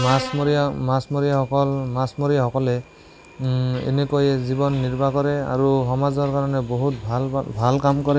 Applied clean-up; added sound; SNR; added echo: none; Subway, metro, underground; 18 dB; none.